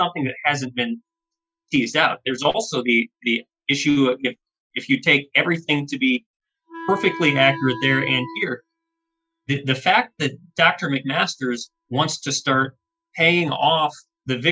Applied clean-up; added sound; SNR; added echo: classical method Wiener filter.